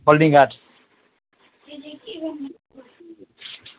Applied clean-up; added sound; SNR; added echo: none; none; none; none.